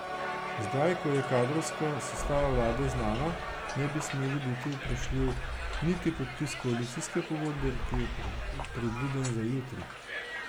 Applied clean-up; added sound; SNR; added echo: none; Crowd + Boom; 3 dB; none.